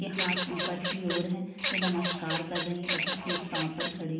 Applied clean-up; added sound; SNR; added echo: none; Bird vocalization, bird call, bird song / Fowl; -2 dB; reverberation time 0.9 s.